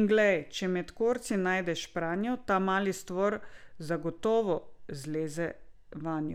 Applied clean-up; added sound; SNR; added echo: none; none; none; none.